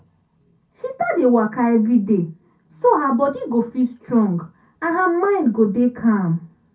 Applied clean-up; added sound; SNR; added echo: none; none; none; reverberation time 0.3 s.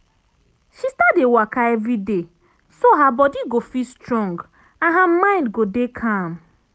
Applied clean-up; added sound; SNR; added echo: none; none; none; none.